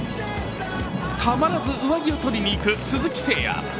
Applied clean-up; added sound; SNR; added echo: none; none; none; none.